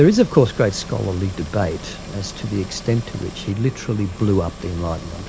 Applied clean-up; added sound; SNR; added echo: none; Engine; 14 dB; none.